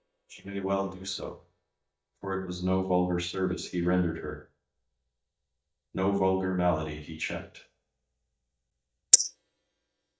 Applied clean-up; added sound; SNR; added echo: neural mask model DeepFilterNet 3.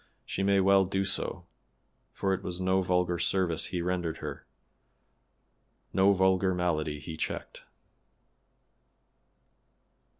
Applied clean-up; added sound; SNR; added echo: none; none; none; none.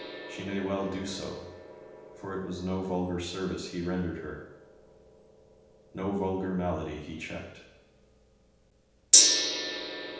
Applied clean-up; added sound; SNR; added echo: none; Gong; -3 dB; reverberation time 0.9 s.